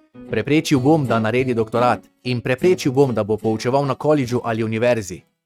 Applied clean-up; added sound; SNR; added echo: neural mask model RNNoise.